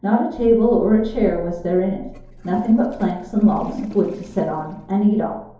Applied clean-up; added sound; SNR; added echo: none; Toilet flush; 20 dB; reverberation time 2.8 s.